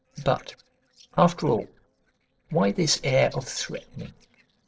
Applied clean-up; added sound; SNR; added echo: neural separator model SepFormer DNS4.